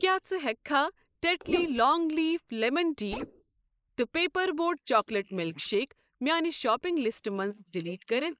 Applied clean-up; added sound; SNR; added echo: neural mask model Resemble Enhance denoiser.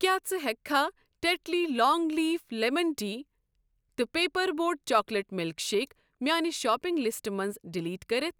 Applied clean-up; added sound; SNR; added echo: none; none; none; none.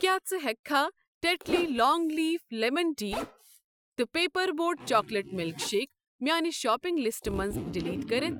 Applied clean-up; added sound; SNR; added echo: classical method Wiener filter.